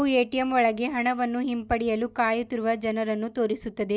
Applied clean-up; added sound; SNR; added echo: none; none; none; none.